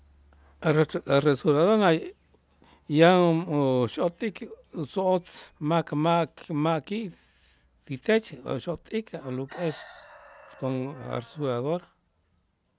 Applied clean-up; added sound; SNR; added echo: none; none; none; none.